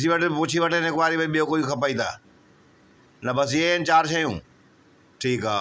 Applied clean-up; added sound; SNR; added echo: none; none; none; none.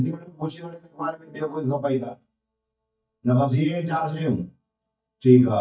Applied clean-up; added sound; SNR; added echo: neural mask model DeepFilterNet 3.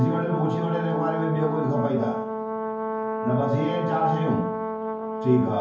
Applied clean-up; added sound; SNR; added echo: none; Brass instrument; 3 dB; reverberation time 0.9 s.